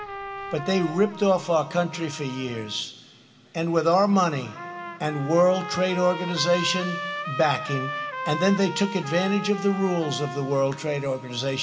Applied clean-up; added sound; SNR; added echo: none; Trumpet; 10 dB; reverberation time 3.0 s.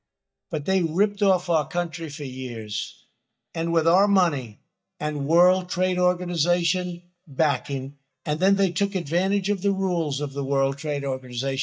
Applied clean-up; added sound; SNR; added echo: neural mask model DeepFilterNet 3.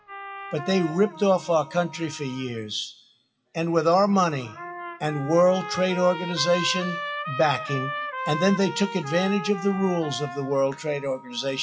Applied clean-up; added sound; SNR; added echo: classical method WPE with log-MMSE.